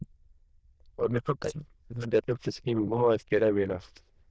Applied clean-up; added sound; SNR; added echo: neural diffusion model UNIVERSE++.